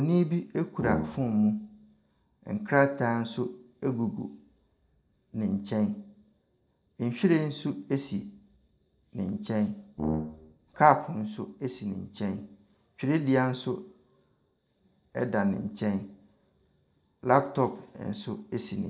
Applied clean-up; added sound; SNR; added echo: none; Brass instrument; 4 dB; none.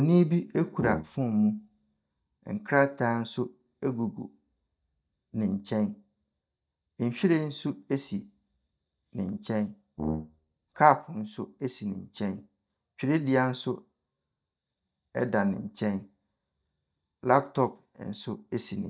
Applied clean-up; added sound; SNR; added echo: neural mask model DeepFilterNet 3.